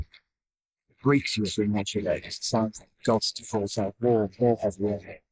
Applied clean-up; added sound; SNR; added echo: neural mask model Resemble Enhance denoiser.